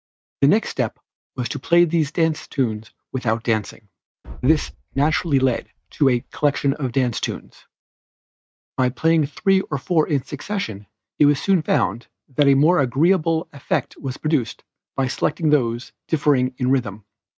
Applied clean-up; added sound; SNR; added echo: neural mask model RNNoise.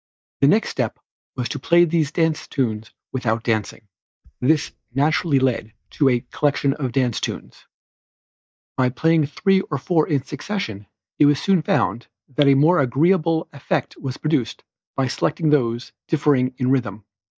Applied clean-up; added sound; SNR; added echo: neural mask model DeepFilterNet 3.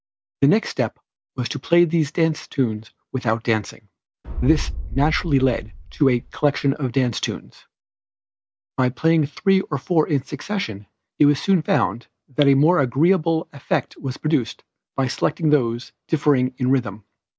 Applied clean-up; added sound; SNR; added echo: none; Boom; 8 dB; none.